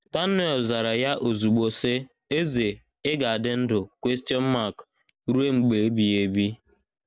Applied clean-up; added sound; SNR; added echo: none; none; none; none.